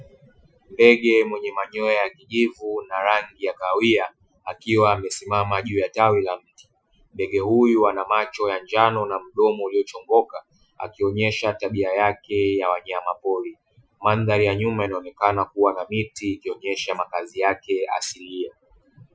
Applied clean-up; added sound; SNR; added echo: classical method Wiener filter.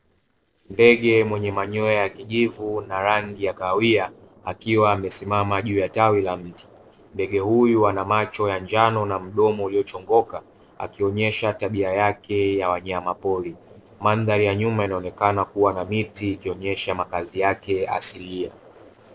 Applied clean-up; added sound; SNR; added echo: neural separator model SepFormer DNS4.